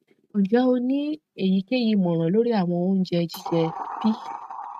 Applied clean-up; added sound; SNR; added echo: neural mask model RNNoise.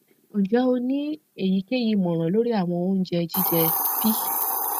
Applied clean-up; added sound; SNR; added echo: none; Hiss; 5 dB; none.